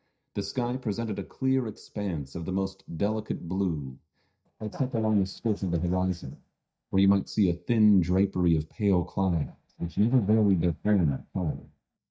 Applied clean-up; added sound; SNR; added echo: neural mask model DeepFilterNet 3.